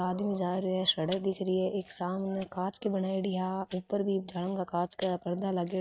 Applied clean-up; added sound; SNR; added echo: neural mask model RNNoise.